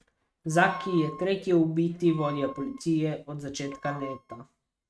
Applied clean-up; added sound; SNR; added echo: neural mask model RNNoise.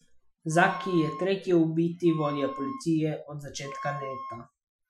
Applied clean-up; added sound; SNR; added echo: classical method Wiener filter.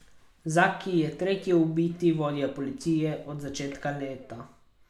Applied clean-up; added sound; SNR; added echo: none; none; none; none.